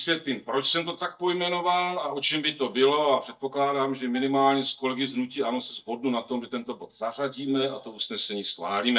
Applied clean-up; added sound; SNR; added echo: neural mask model DeepFilterNet 3.